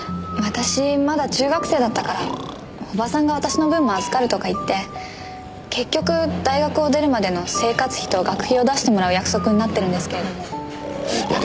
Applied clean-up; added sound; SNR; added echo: none; Breathing; 15 dB; none.